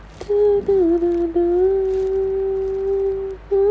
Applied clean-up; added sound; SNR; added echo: none; none; none; none.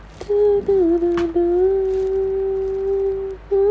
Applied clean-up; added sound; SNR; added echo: none; Thump, thud; 17 dB; none.